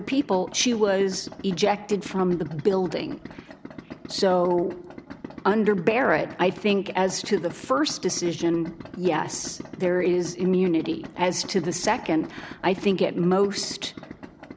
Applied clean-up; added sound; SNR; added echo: none; Idling; 16 dB; none.